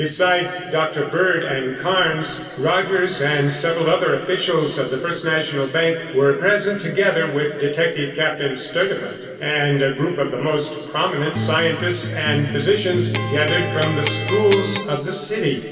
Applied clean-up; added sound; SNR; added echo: none; Electric guitar; 5 dB; reverberation time 2.6 s.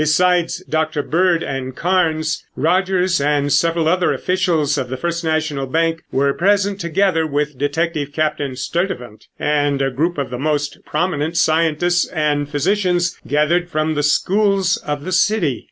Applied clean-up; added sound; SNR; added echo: none; none; none; none.